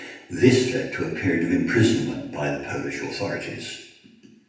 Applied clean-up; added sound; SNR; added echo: none; none; none; reverberation time 0.8 s.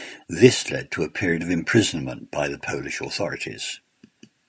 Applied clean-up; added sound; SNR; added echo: none; none; none; none.